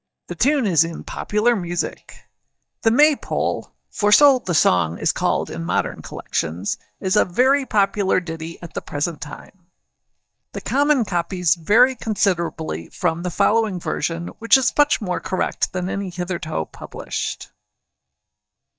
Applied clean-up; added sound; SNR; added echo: neural mask model DeepFilterNet 3.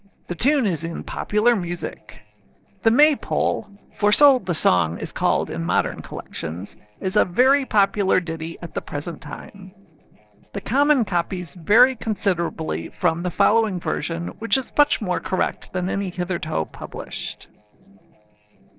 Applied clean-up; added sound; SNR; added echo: neural separator model SepFormer DNS4.